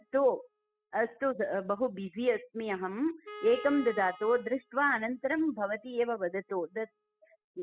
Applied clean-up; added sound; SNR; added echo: classical method spectral subtraction.